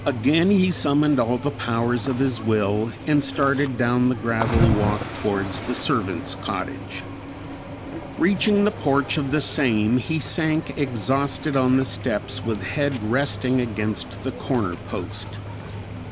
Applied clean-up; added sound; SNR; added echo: none; Cricket / Waves, surf; 8 dB; none.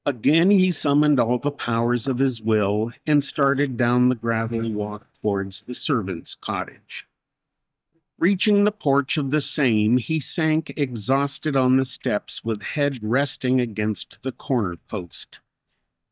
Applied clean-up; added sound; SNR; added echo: neural mask model DeepFilterNet 3.